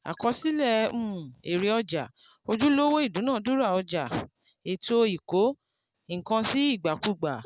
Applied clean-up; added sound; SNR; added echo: none; none; none; none.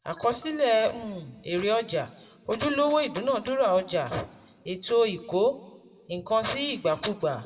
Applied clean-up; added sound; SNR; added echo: none; none; none; reverberation time 0.8 s.